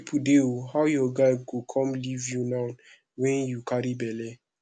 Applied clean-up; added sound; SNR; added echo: none; none; none; none.